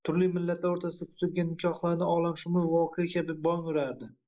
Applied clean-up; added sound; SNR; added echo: neural mask model Resemble Enhance denoiser.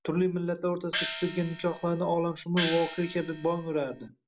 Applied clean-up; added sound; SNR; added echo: none; Gong; 8 dB; none.